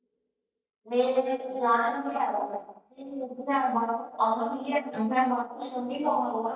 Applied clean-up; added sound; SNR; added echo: neural mask model DeepFilterNet 3.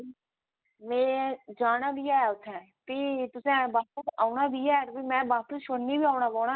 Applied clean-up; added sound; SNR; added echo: none; none; none; none.